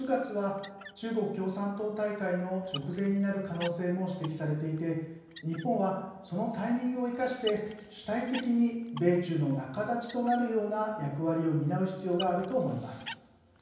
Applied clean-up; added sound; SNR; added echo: none; Squeak; 14 dB; reverberation time 0.9 s.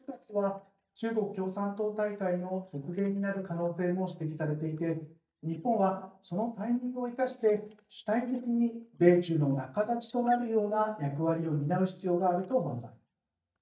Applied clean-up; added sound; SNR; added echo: neural mask model DeepFilterNet 3.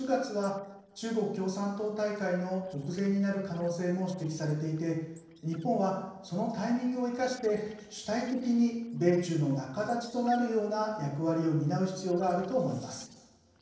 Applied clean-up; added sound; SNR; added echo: neural separator model SepFormer DNS4.